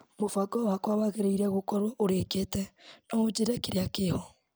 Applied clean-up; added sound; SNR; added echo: none; none; none; none.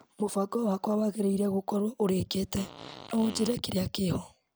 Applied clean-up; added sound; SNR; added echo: none; Fart; 14 dB; none.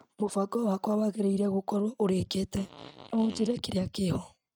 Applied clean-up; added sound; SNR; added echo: neural mask model RNNoise.